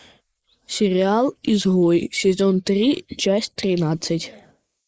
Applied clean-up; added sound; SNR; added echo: neural mask model Resemble Enhance denoiser.